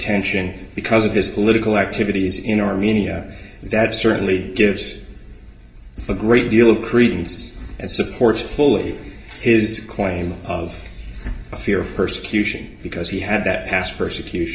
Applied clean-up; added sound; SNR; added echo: none; none; none; reverberation time 0.6 s.